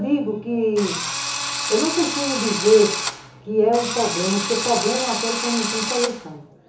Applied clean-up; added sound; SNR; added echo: none; Drill; 4 dB; reverberation time 0.8 s.